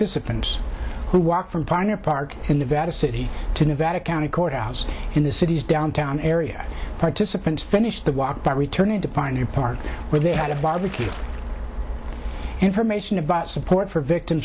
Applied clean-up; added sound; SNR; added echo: none; Splash, splatter; 14 dB; none.